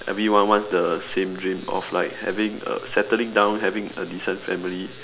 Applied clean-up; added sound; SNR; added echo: none; none; none; none.